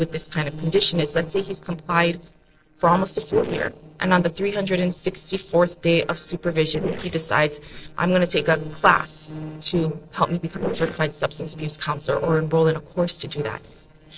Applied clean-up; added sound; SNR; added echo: neural separator model SepFormer DNS4.